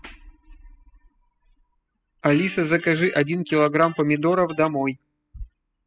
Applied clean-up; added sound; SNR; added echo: classical method spectral subtraction.